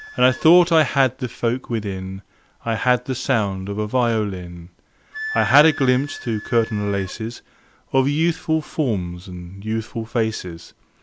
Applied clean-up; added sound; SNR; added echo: none; Wind instrument, woodwind instrument; 18 dB; none.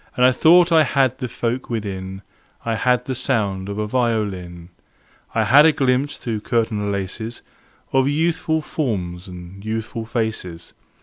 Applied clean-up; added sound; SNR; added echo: none; none; none; none.